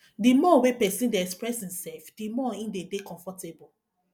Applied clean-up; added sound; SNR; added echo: none; none; none; none.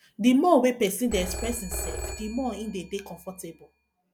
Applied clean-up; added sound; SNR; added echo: none; Telephone; 11 dB; none.